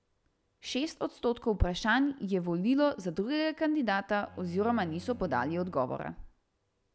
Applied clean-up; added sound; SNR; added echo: none; Bowed string instrument; 20 dB; none.